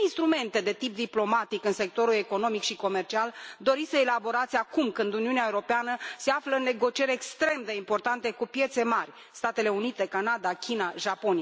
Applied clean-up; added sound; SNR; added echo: none; none; none; none.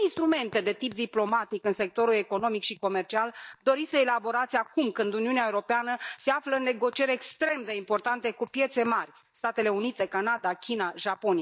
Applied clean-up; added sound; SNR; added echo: neural mask model DeepFilterNet 3.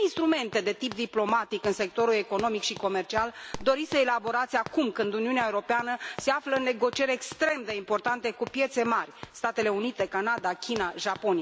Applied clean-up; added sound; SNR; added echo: none; Run; 18 dB; none.